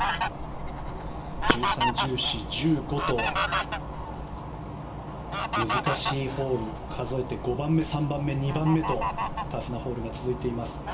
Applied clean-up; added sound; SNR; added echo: none; Fowl; 3 dB; reverberation time 0.7 s.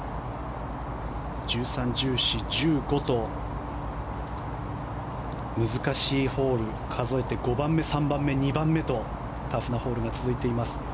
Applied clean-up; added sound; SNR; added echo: none; none; none; none.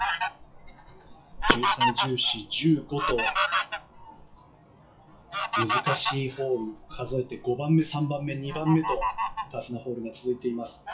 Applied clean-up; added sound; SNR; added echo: classical method WPE with log-MMSE.